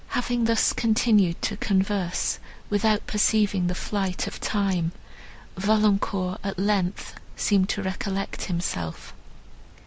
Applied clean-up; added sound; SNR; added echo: none; none; none; none.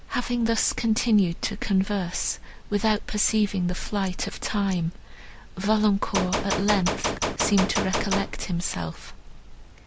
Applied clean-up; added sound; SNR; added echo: none; Gunshot, gunfire; 2 dB; none.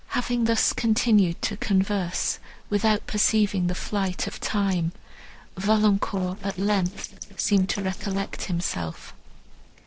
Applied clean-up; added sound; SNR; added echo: neural separator model SepFormer DNS4.